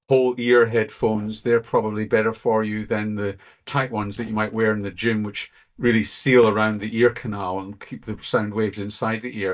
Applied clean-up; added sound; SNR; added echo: neural mask model DeepFilterNet 3.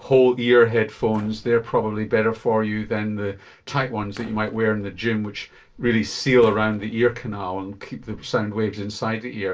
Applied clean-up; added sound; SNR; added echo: neural separator model SepFormer DNS4.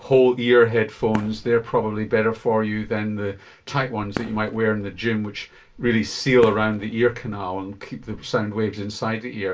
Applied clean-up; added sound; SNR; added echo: none; Fireworks; 17 dB; reverberation time 0.2 s.